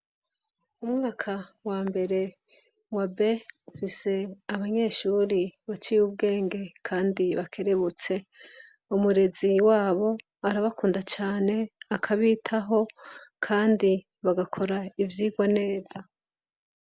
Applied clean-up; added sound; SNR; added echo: none; none; none; none.